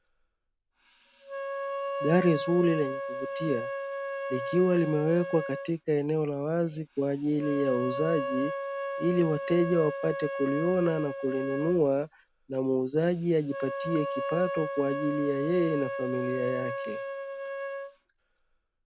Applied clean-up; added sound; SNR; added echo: none; Wind instrument, woodwind instrument; 6 dB; none.